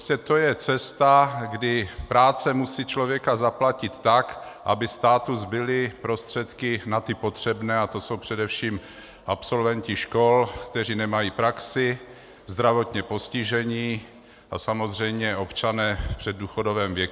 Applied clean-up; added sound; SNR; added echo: none; none; none; none.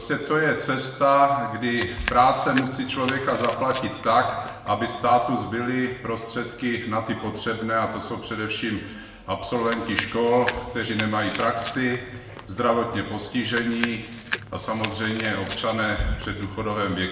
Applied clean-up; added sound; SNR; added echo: none; Chewing, mastication; 11 dB; reverberation time 0.9 s.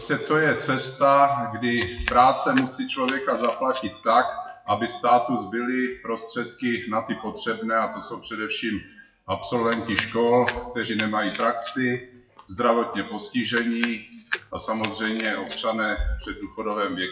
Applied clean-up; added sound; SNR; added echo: classical method WPE with log-MMSE.